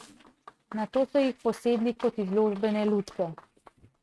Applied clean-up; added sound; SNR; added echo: neural mask model RNNoise.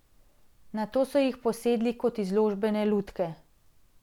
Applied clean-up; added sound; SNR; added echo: none; none; none; none.